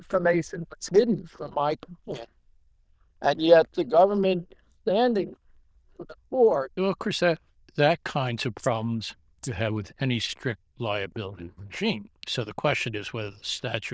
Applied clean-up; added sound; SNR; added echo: neural diffusion model UNIVERSE++.